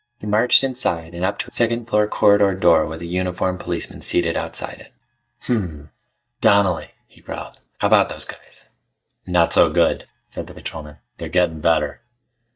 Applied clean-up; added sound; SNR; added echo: neural mask model DeepFilterNet 3.